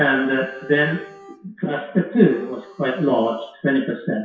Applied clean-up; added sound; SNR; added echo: classical method WPE with log-MMSE.